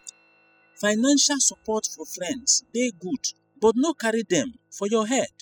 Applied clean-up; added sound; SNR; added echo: classical method spectral subtraction.